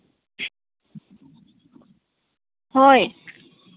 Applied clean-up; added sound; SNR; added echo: none; none; none; none.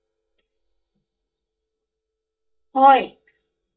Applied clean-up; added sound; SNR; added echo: neural mask model DeepFilterNet 3.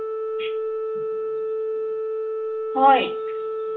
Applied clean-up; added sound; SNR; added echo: none; Organ; 0 dB; reverberation time 0.3 s.